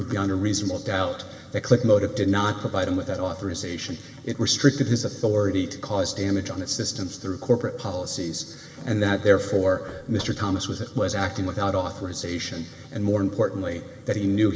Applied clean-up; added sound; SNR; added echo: none; Knock; 19 dB; reverberation time 3.0 s.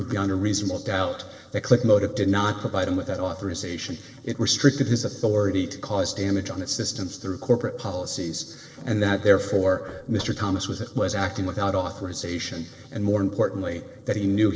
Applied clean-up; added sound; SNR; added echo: neural separator model SepFormer DNS4.